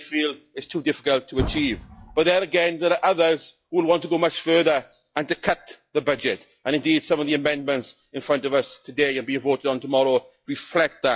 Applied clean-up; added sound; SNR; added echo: classical method log-MMSE.